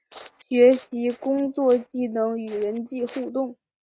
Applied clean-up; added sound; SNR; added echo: neural mask model RNNoise.